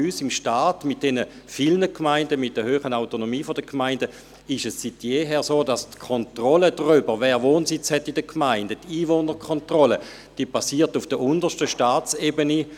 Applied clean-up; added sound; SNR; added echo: none; none; none; none.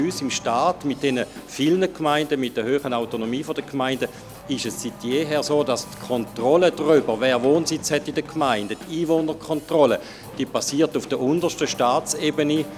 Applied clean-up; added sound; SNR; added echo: none; Race car, auto racing / Accelerating, revving, vroom + Drum / Drum kit; 18 dB; none.